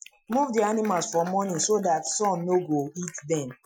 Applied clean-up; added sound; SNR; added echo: classical method Wiener filter.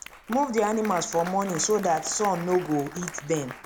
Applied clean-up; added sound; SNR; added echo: none; Applause; 13 dB; none.